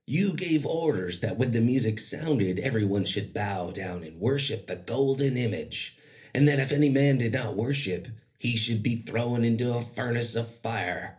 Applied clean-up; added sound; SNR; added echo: none; none; none; reverberation time 0.3 s.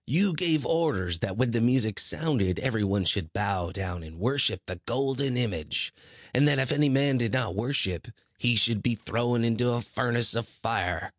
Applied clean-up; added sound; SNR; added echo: none; none; none; none.